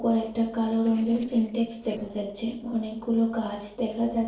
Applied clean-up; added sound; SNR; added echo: neural separator model SepFormer DNS4.